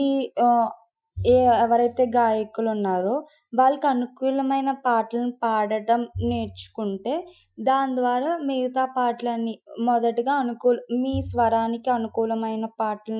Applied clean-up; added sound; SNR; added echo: classical method Wiener filter.